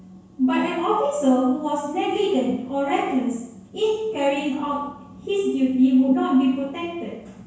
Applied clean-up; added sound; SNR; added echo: none; none; none; reverberation time 0.6 s.